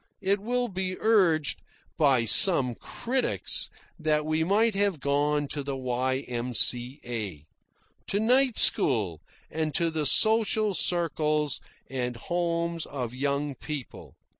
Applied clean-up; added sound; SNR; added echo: none; none; none; none.